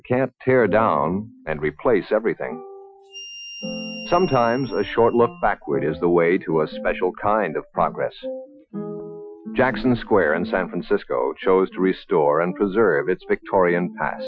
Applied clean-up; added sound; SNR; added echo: classical method Wiener filter.